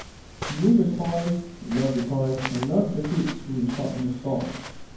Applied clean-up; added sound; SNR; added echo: none; Walk, footsteps; 13 dB; reverberation time 0.9 s.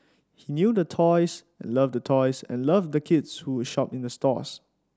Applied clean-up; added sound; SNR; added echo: none; none; none; none.